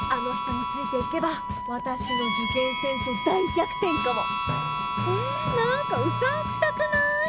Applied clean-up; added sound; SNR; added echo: none; Wind instrument, woodwind instrument + Harmonica; 2 dB; none.